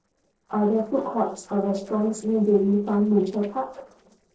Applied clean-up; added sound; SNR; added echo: neural separator model SepFormer DNS4.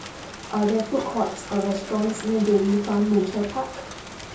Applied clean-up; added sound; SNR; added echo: none; Rain; 14 dB; reverberation time 0.6 s.